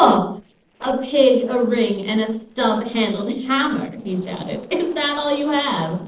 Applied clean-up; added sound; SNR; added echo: neural separator model SepFormer DNS4.